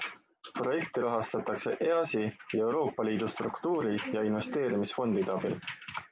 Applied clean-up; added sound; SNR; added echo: none; none; none; none.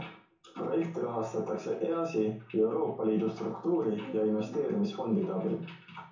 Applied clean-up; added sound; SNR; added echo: none; none; none; reverberation time 0.7 s.